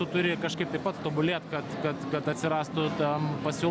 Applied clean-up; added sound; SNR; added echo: none; none; none; none.